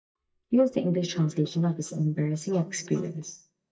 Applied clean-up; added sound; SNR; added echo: neural mask model DeepFilterNet 3.